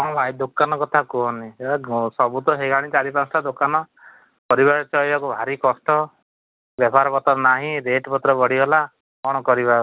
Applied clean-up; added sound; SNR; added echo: none; none; none; none.